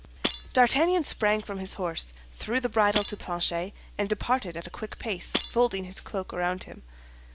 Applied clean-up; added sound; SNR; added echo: none; Shatter; 8 dB; none.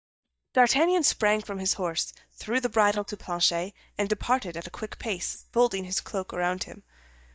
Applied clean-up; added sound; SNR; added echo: neural mask model DeepFilterNet 3.